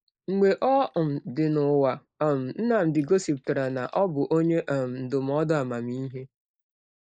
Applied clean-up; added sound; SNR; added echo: neural mask model Resemble Enhance denoiser.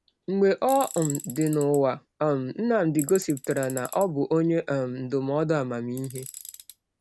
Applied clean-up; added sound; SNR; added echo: none; Tools; 15 dB; none.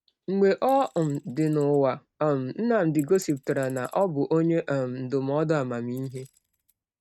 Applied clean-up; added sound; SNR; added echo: neural mask model RNNoise.